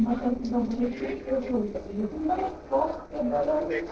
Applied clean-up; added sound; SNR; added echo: neural separator model SepFormer DNS4.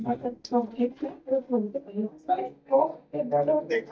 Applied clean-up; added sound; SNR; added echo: neural mask model DeepFilterNet 3.